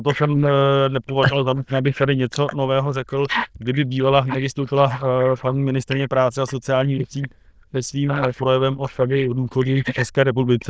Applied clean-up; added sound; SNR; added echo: neural diffusion model UNIVERSE++.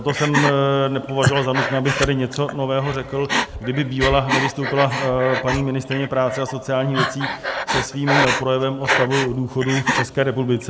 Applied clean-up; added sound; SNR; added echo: none; Breathing; 4 dB; none.